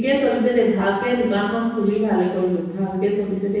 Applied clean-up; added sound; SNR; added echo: none; none; none; reverberation time 1.1 s.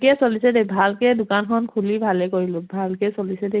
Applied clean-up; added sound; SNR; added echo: none; none; none; none.